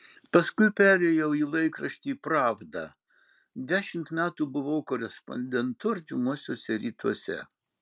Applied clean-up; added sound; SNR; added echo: none; none; none; none.